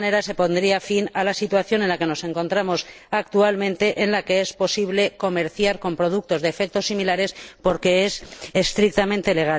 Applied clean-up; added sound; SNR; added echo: neural separator model SepFormer DNS4.